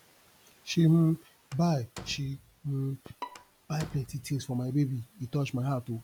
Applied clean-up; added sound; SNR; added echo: none; Slam + Bowed string instrument; 18 dB; none.